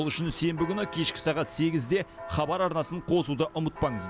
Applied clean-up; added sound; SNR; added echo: none; Church bell; 15 dB; none.